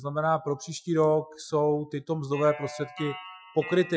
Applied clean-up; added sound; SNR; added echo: classical method Wiener filter.